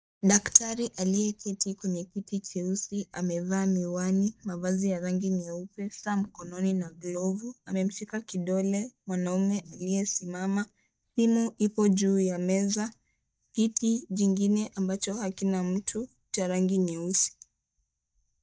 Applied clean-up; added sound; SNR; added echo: neural mask model DeepFilterNet 3.